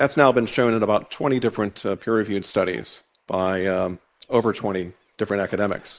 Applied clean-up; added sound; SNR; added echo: neural mask model Resemble Enhance denoiser.